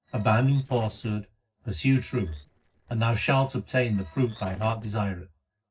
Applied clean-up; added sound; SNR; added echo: neural separator model SepFormer DNS4.